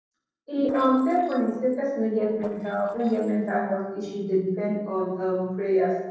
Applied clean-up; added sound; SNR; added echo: neural separator model SepFormer DNS4.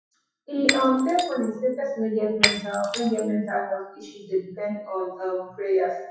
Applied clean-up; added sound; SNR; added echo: classical method WPE with log-MMSE.